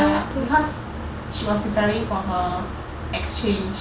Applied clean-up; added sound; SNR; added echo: none; none; none; none.